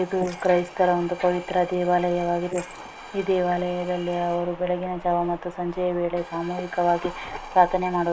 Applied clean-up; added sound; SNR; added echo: neural mask model Resemble Enhance denoiser.